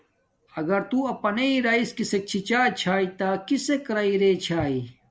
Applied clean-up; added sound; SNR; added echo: none; none; none; none.